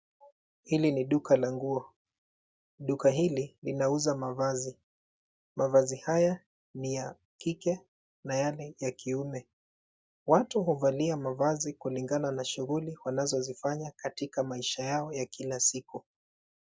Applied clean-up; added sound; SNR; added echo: none; none; none; none.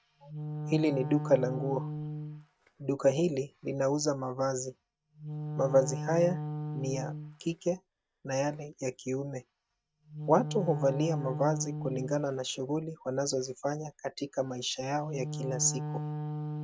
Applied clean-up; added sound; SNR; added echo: neural mask model RNNoise.